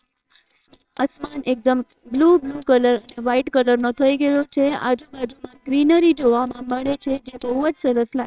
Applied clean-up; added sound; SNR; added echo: neural separator model SepFormer WHAMR!.